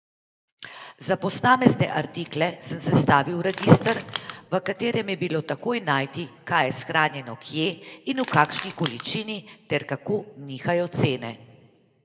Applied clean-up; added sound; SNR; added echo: none; Crushing; 12 dB; reverberation time 1.1 s.